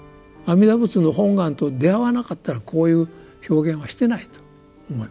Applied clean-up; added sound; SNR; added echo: none; none; none; none.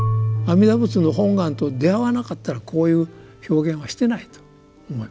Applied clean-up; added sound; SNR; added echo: none; Marimba, xylophone / Wood; 8 dB; none.